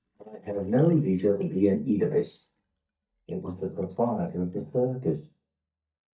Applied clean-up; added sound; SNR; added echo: neural mask model DeepFilterNet 3.